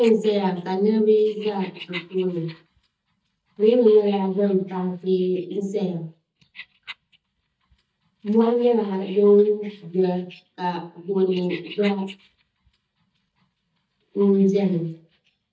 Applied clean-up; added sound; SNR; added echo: neural mask model DeepFilterNet 3.